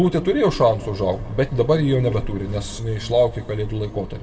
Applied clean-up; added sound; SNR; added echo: none; none; none; reverberation time 1.3 s.